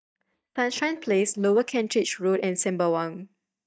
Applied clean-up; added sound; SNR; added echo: neural mask model DeepFilterNet 3.